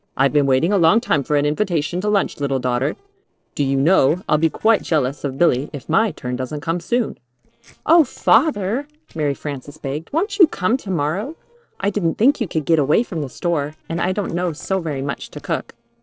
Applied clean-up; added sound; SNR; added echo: neural separator model SepFormer DNS4.